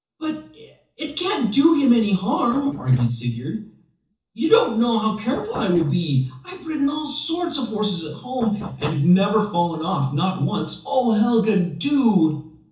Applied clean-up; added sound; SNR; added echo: neural separator model SepFormer DNS4.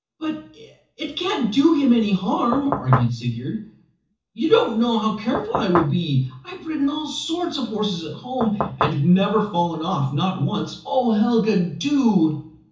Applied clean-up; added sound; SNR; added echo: none; Knock / Wood; 3 dB; reverberation time 0.7 s.